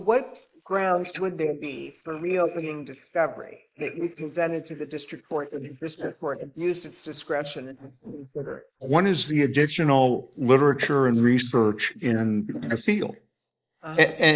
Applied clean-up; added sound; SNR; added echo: neural mask model Resemble Enhance denoiser.